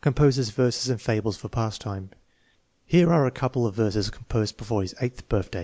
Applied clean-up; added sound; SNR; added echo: none; none; none; none.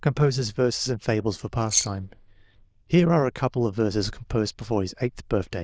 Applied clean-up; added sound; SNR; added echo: neural diffusion model UNIVERSE++.